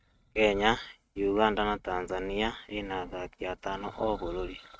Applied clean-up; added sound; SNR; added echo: neural mask model RNNoise.